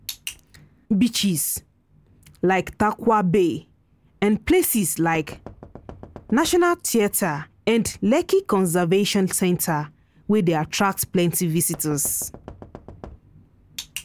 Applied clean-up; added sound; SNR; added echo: none; Knock; 19 dB; none.